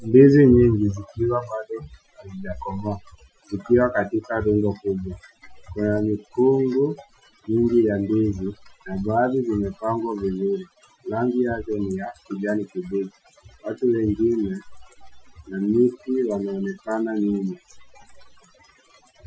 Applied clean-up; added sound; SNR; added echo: classical method Wiener filter.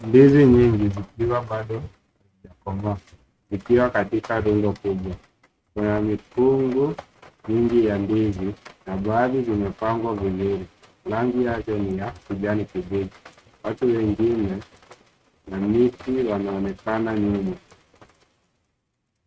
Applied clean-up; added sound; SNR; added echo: neural mask model RNNoise.